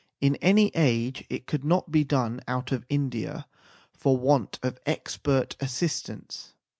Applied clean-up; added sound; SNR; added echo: none; none; none; none.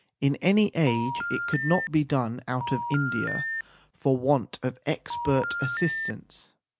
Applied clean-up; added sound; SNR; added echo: none; Telephone; 5 dB; none.